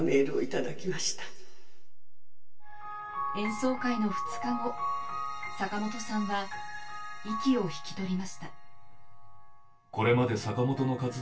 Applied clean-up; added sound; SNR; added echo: none; none; none; reverberation time 0.2 s.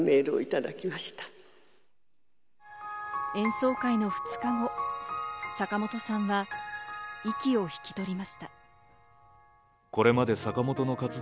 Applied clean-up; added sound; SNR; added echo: none; none; none; none.